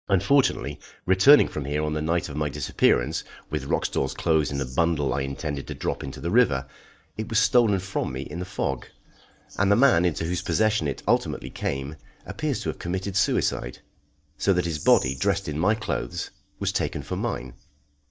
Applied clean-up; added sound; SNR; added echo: neural mask model DeepFilterNet 3.